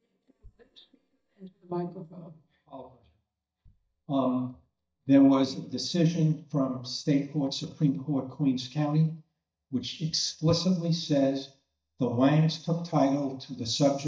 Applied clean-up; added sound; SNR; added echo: neural mask model DeepFilterNet 3.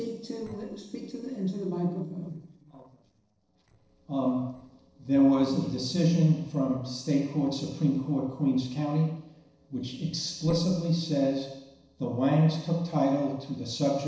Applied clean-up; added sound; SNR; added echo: neural separator model SepFormer DNS4.